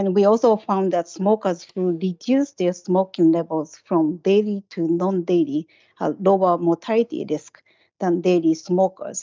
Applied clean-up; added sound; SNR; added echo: neural mask model DeepFilterNet 3.